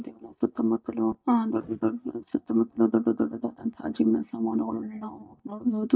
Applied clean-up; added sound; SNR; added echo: neural mask model DeepFilterNet 3.